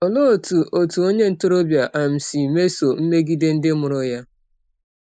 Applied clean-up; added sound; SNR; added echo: neural mask model Resemble Enhance denoiser.